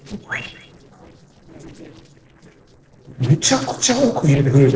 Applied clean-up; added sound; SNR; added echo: neural separator model SepFormer DNS4.